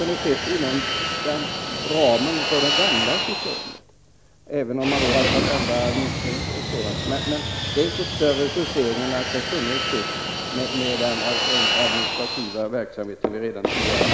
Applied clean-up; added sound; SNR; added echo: none; Fixed-wing aircraft, airplane; 0 dB; none.